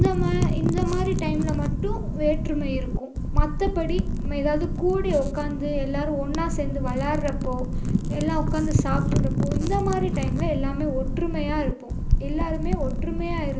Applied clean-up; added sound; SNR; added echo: none; Wind / Fire; -3 dB; reverberation time 0.5 s.